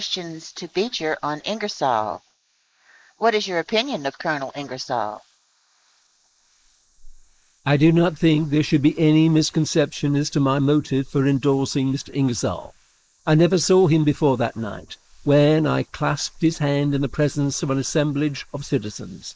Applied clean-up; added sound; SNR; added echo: neural mask model Resemble Enhance denoiser.